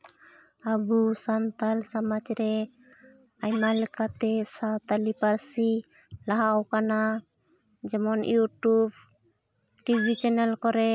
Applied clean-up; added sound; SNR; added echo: neural mask model Resemble Enhance denoiser.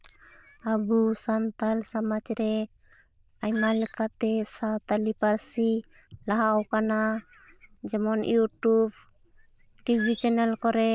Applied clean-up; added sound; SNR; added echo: neural diffusion model UNIVERSE++.